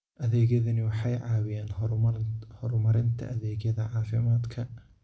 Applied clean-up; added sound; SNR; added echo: none; none; none; none.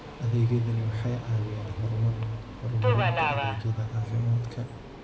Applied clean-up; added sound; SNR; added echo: none; Subway, metro, underground; 7 dB; none.